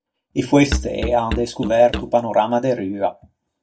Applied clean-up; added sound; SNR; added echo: neural mask model DeepFilterNet 3.